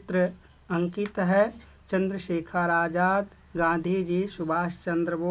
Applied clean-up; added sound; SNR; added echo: none; none; none; none.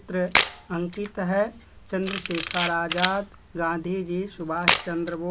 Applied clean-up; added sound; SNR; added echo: none; Camera; 2 dB; none.